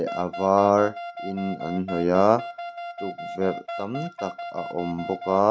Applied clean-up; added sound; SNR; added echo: none; Wind instrument, woodwind instrument; 10 dB; none.